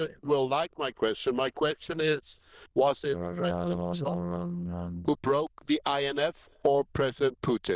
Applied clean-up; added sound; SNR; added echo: neural diffusion model UNIVERSE++.